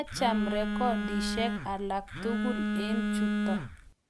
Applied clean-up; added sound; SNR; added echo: none; Telephone; -3 dB; none.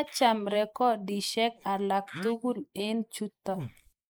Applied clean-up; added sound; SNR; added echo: neural mask model Resemble Enhance denoiser.